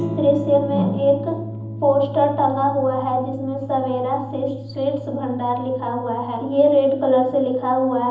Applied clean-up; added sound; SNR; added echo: none; Electric guitar / Strum; 12 dB; reverberation time 0.8 s.